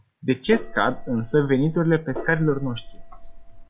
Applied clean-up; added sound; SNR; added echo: none; Gong; 10 dB; none.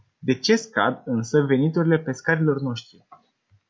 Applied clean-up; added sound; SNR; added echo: none; none; none; none.